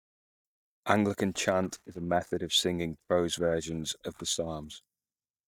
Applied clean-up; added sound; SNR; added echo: neural mask model DeepFilterNet 3.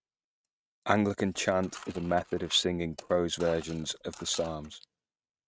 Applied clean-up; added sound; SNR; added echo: neural mask model RNNoise.